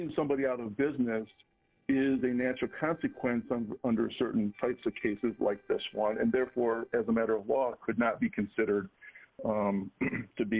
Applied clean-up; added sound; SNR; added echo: neural separator model SepFormer DNS4.